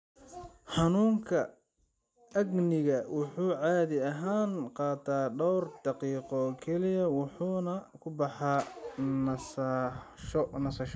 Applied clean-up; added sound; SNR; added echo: none; none; none; none.